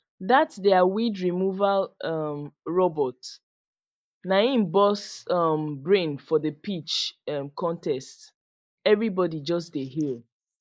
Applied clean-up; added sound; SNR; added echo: neural mask model Resemble Enhance denoiser.